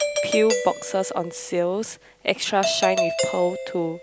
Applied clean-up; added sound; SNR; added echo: none; Doorbell; 3 dB; none.